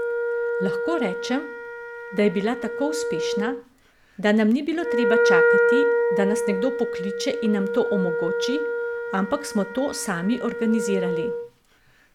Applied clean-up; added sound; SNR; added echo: none; Wind instrument, woodwind instrument; -1 dB; none.